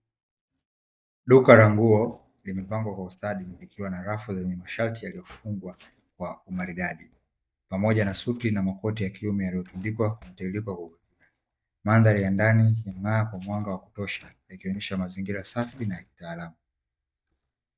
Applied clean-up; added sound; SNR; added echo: neural mask model DeepFilterNet 3.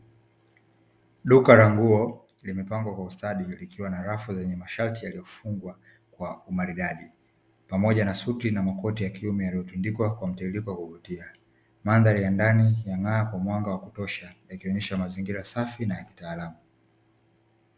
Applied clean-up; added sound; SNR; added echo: none; none; none; none.